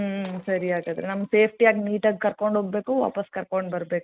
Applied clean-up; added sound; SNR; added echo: neural mask model RNNoise.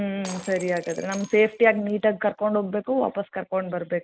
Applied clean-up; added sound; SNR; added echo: none; Shatter; 20 dB; none.